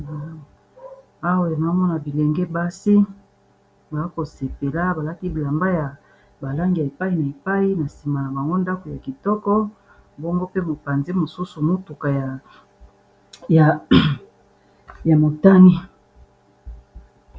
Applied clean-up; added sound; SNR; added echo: none; none; none; none.